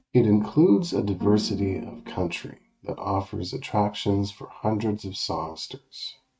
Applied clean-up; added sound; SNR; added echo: neural mask model RNNoise.